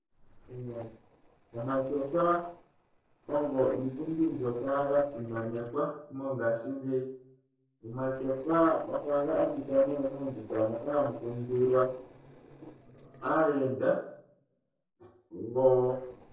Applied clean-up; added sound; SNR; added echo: neural separator model SepFormer DNS4.